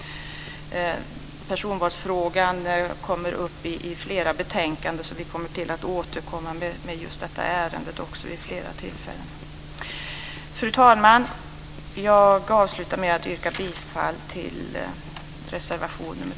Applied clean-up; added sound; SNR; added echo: none; none; none; none.